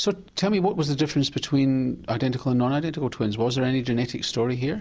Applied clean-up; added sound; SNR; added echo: none; none; none; none.